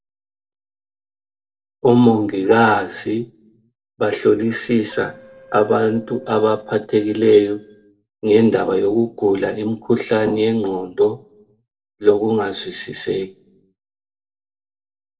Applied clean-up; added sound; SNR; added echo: neural separator model SepFormer DNS4.